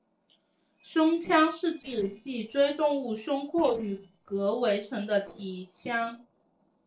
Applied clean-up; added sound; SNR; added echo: neural separator model SepFormer DNS4.